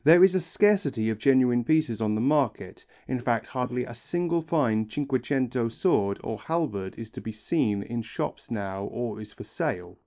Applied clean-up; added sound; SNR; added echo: neural mask model Resemble Enhance denoiser.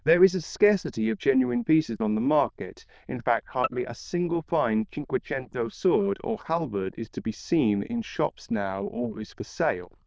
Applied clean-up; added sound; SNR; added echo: neural diffusion model UNIVERSE++.